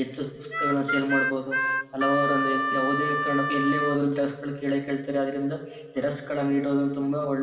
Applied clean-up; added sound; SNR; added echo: none; Harmonica; 1 dB; reverberation time 2.6 s.